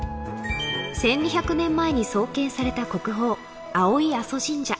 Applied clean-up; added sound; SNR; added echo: none; none; none; none.